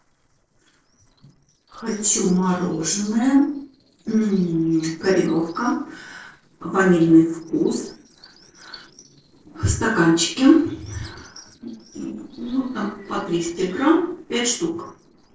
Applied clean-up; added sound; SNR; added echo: neural separator model SepFormer DNS4.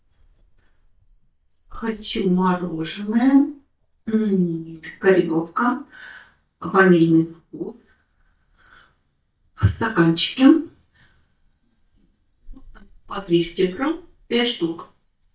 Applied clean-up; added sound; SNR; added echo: neural mask model DeepFilterNet 3.